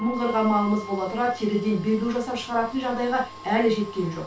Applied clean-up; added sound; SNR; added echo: none; Wind instrument, woodwind instrument; 16 dB; reverberation time 0.2 s.